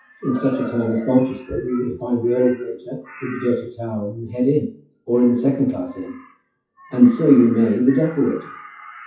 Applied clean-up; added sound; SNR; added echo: classical method WPE with log-MMSE.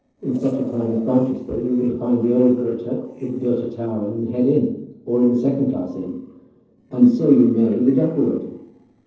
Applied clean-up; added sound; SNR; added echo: neural separator model SepFormer DNS4.